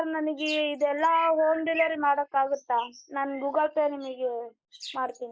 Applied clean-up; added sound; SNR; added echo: neural mask model Resemble Enhance denoiser.